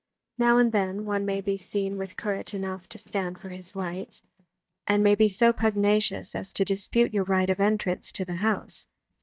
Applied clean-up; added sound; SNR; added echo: neural mask model DeepFilterNet 3.